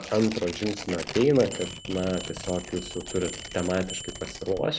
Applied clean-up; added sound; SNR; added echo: none; Tearing + Bell; 10 dB; none.